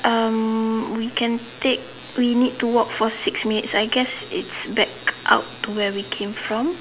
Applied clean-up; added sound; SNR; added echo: none; none; none; none.